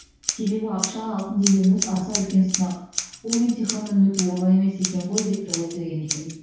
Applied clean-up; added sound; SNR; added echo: none; Scissors; 9 dB; reverberation time 0.6 s.